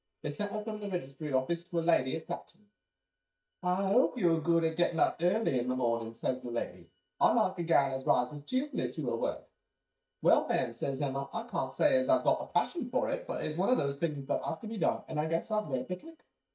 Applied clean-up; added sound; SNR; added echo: neural mask model DeepFilterNet 3.